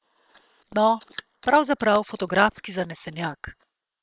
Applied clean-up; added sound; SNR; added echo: neural separator model SepFormer WHAM!.